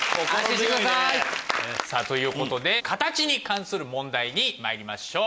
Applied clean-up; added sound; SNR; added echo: none; none; none; none.